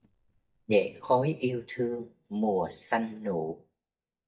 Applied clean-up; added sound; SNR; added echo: neural mask model DeepFilterNet 3.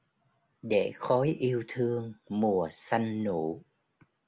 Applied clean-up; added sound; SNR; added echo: none; none; none; none.